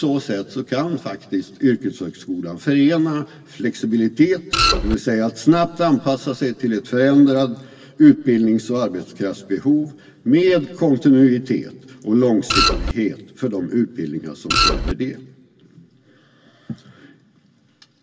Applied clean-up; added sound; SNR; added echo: none; Printer; -2 dB; reverberation time 2.1 s.